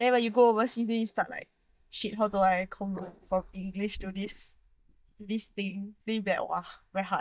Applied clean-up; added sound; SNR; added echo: neural mask model DeepFilterNet 3.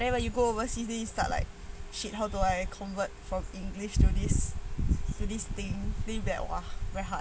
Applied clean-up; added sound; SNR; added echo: none; none; none; none.